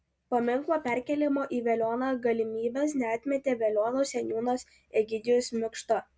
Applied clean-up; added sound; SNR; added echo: none; none; none; none.